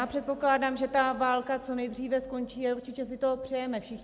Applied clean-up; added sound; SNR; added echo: none; none; none; none.